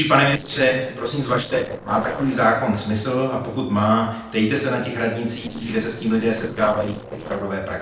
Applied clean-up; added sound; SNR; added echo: neural separator model SepFormer DNS4.